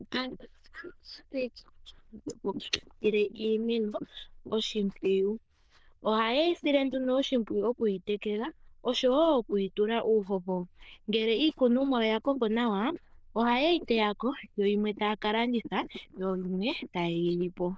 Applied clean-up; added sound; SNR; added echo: neural diffusion model UNIVERSE++.